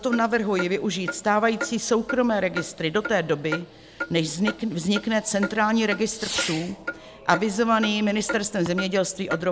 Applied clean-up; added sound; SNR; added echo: none; Fireworks + Clock; 10 dB; none.